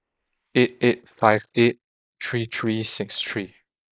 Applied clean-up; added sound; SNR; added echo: neural mask model Resemble Enhance denoiser.